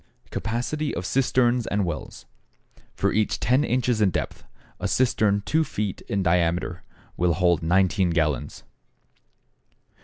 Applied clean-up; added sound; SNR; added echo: none; none; none; none.